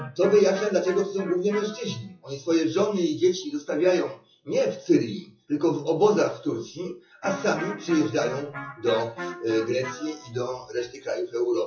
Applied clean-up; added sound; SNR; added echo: classical method WPE with log-MMSE.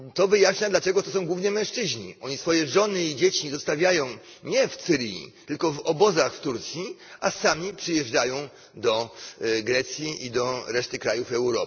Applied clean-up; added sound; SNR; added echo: none; none; none; none.